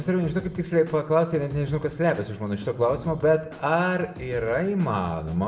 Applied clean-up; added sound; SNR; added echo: none; Snare drum / Drum kit; 20 dB; reverberation time 0.7 s.